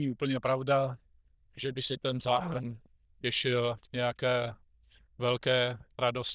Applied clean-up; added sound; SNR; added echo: neural diffusion model UNIVERSE++.